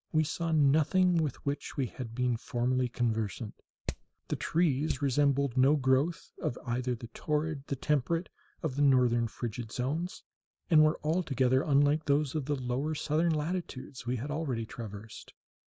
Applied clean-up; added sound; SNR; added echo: neural mask model Resemble Enhance denoiser.